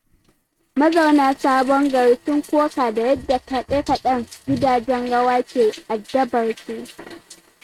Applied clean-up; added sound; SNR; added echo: neural mask model RNNoise.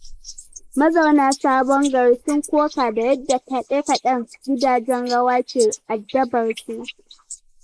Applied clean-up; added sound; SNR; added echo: neural mask model Resemble Enhance denoiser.